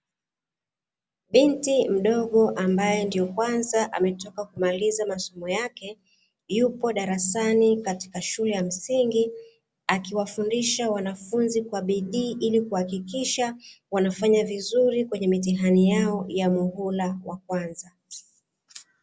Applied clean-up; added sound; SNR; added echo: none; none; none; none.